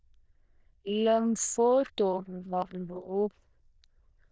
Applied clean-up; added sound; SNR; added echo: neural diffusion model UNIVERSE++.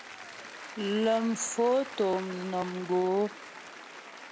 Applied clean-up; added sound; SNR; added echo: none; Applause / Cheering; 14 dB; none.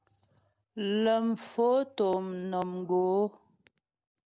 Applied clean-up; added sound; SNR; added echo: none; none; none; none.